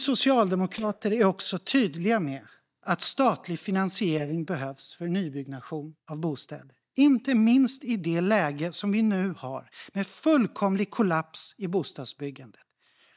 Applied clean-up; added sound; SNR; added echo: neural mask model DeepFilterNet 3.